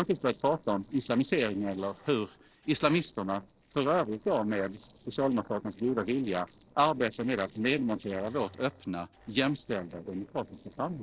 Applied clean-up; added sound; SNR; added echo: neural separator model SepFormer DNS4.